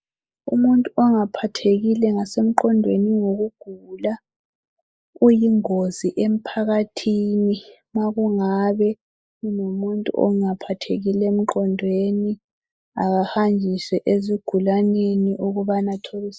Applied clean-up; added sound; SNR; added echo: neural mask model Resemble Enhance denoiser.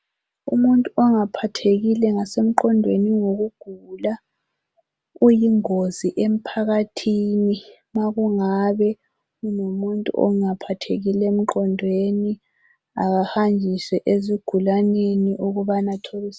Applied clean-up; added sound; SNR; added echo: none; none; none; none.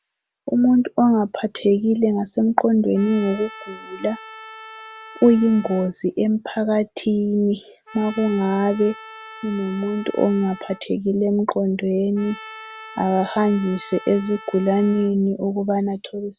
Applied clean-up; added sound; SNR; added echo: none; Trumpet; 19 dB; none.